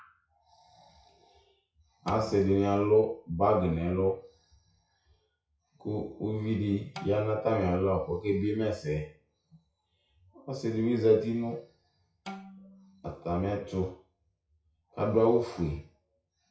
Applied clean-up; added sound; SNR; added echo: classical method WPE with log-MMSE.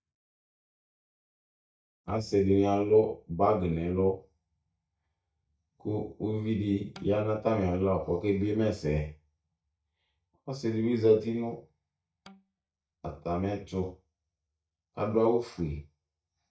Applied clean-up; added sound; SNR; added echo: neural mask model DeepFilterNet 3.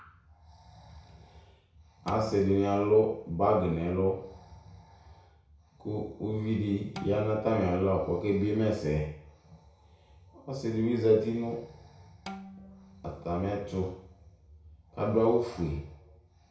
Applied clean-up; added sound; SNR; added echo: none; Bowed string instrument; 17 dB; reverberation time 0.6 s.